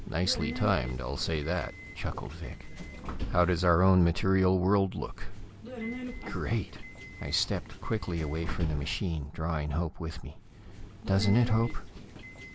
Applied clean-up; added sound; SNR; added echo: none; Subway, metro, underground; 11 dB; none.